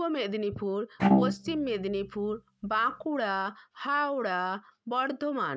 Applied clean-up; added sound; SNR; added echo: neural mask model RNNoise.